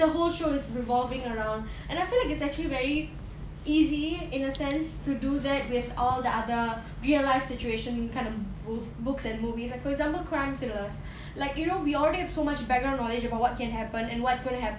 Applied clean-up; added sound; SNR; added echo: none; none; none; none.